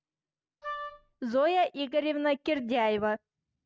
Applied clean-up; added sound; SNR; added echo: none; Wind instrument, woodwind instrument; 10 dB; none.